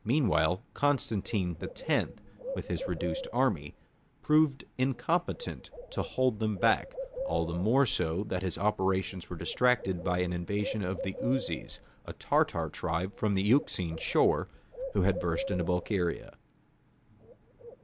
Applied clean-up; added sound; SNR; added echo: none; Bird; 13 dB; none.